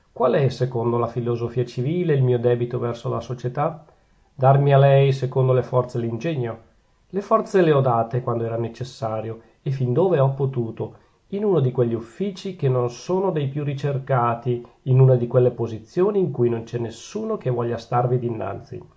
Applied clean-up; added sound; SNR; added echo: none; none; none; none.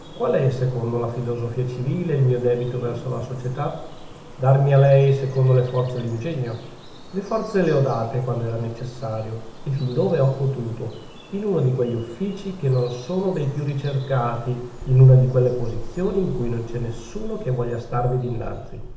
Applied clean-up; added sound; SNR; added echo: none; Bird vocalization, bird call, bird song; 14 dB; reverberation time 0.8 s.